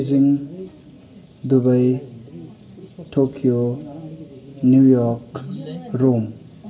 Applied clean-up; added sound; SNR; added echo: none; none; none; reverberation time 0.7 s.